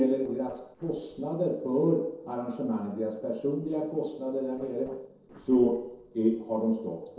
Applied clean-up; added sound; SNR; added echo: neural separator model SepFormer DNS4.